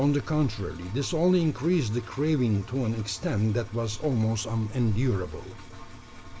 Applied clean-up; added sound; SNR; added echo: none; Engine; 19 dB; none.